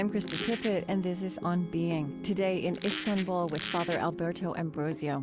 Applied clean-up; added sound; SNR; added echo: none; Squeak; 8 dB; none.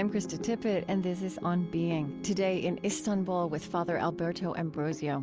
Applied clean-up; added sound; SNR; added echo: none; none; none; none.